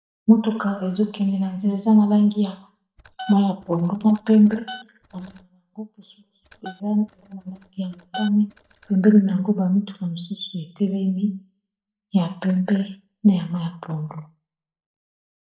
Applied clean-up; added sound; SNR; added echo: neural mask model DeepFilterNet 3.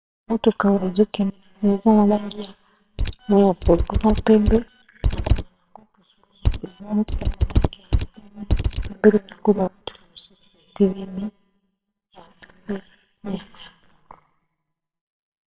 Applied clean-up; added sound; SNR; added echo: neural separator model SepFormer WHAMR!.